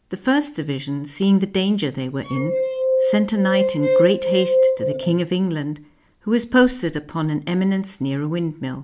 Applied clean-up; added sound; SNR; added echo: none; Glass; -1 dB; none.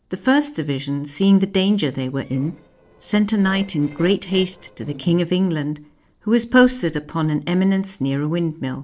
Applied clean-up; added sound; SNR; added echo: neural separator model SepFormer DNS4.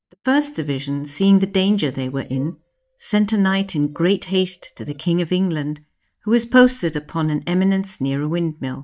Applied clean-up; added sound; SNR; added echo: neural mask model DeepFilterNet 3.